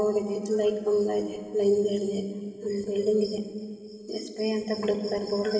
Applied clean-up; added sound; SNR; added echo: none; none; none; reverberation time 2.7 s.